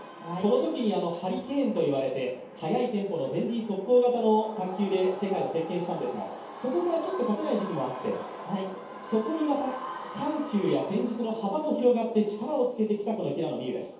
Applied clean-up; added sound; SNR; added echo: none; none; none; reverberation time 0.7 s.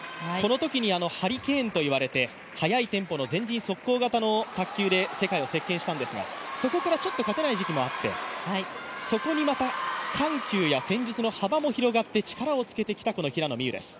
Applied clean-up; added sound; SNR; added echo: none; none; none; none.